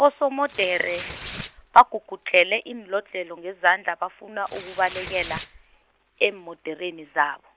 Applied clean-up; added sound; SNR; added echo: none; Tearing; 18 dB; none.